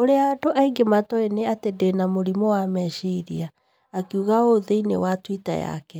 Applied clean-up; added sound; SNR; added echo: none; none; none; none.